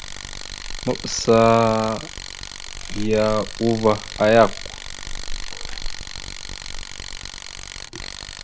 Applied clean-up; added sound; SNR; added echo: none; Meow / Purr + Tools; 8 dB; none.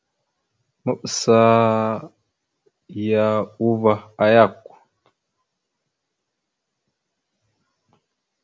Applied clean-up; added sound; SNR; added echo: none; none; none; none.